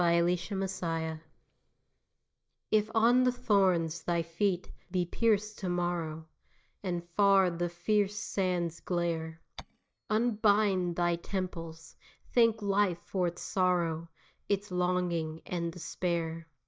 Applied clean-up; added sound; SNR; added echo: neural mask model DeepFilterNet 3.